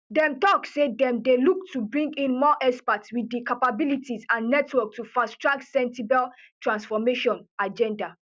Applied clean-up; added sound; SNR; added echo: none; none; none; none.